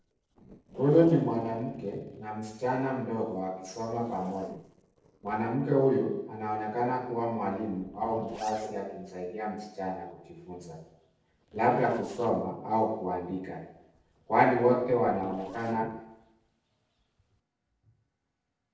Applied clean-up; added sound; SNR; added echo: neural separator model SepFormer DNS4.